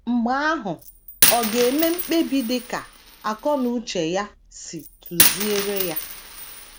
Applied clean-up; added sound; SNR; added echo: none; Coin (dropping); 1 dB; none.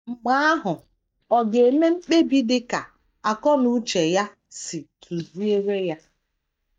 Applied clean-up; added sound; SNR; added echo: neural mask model DeepFilterNet 3.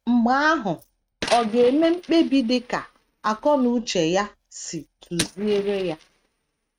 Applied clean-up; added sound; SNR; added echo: neural mask model RNNoise.